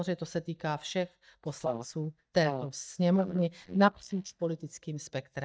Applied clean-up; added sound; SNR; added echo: neural mask model DeepFilterNet 3.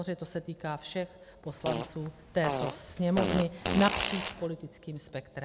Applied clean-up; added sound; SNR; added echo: none; Fart; 1 dB; none.